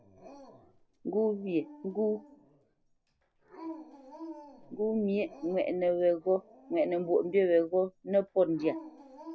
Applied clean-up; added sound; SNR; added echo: none; Dog; 18 dB; none.